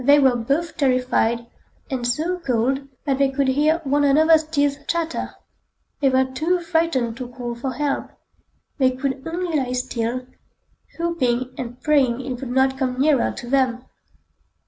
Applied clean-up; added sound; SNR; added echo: none; none; none; none.